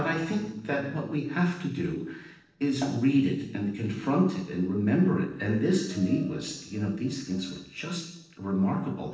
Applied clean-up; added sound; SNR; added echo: neural separator model SepFormer DNS4.